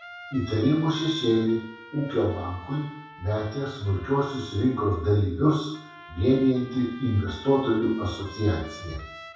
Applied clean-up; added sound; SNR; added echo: none; Trumpet; 20 dB; reverberation time 0.7 s.